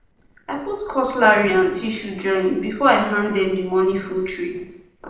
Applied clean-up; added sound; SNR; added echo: neural separator model SepFormer DNS4.